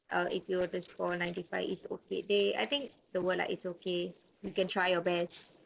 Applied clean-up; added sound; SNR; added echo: neural separator model SepFormer DNS4.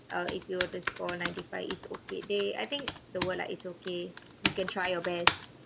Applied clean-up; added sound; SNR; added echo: none; Computer keyboard; 2 dB; none.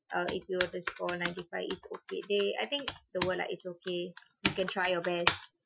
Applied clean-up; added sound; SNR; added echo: classical method Wiener filter.